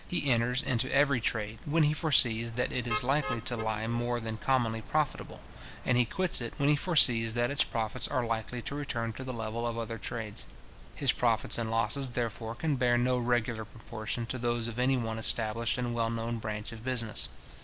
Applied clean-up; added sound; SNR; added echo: none; Motor vehicle (road); 12 dB; none.